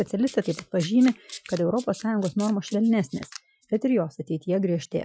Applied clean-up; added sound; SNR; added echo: classical method Wiener filter.